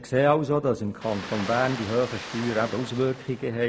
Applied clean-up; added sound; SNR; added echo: none; Ocean; 12 dB; none.